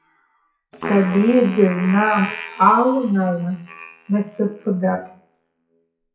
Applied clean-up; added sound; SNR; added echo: classical method WPE with log-MMSE.